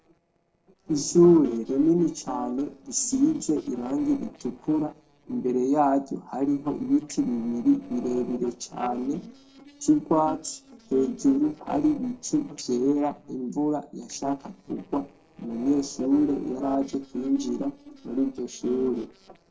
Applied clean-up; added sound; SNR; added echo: neural separator model SepFormer DNS4.